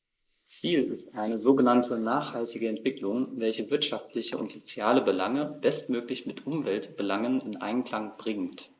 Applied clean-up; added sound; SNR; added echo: neural mask model Resemble Enhance denoiser.